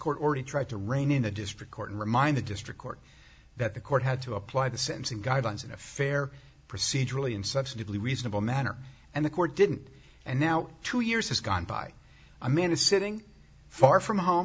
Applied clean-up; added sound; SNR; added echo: none; none; none; none.